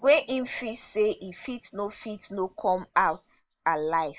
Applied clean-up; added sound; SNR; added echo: neural mask model Resemble Enhance denoiser.